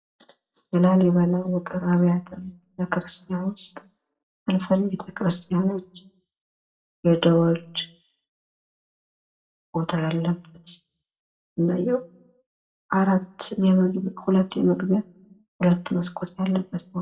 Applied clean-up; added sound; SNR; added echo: none; none; none; reverberation time 0.4 s.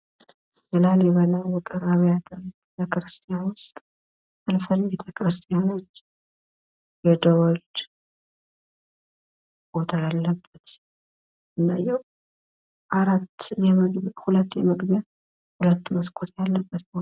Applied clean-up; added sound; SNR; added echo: none; none; none; none.